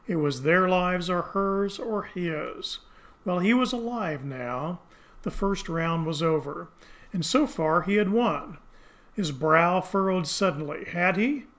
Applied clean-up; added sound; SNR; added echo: none; none; none; none.